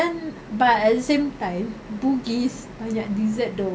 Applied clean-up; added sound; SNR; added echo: none; none; none; none.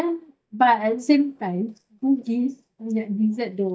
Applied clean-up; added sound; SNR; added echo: neural mask model DeepFilterNet 3.